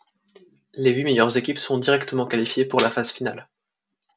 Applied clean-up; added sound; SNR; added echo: none; none; none; none.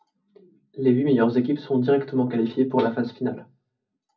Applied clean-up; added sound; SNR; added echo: none; none; none; reverberation time 0.4 s.